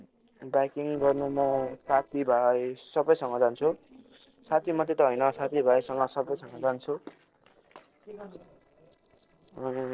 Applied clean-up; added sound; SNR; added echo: neural separator model SepFormer DNS4.